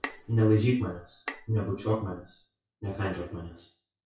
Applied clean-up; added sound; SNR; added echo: classical method WPE with log-MMSE.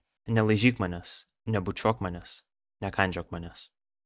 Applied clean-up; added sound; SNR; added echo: none; none; none; none.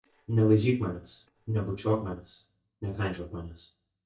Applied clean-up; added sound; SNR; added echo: neural mask model DeepFilterNet 3.